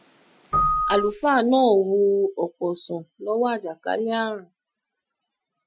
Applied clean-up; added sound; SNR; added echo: classical method Wiener filter.